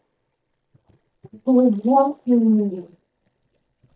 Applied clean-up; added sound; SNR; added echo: neural mask model DeepFilterNet 3.